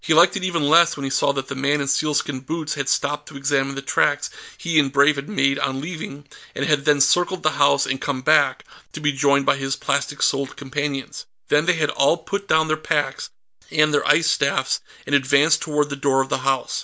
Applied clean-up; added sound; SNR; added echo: none; none; none; none.